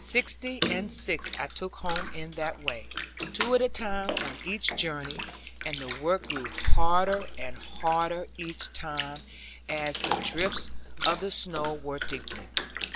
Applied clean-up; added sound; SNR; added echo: none; Bathtub (filling or washing); 8 dB; none.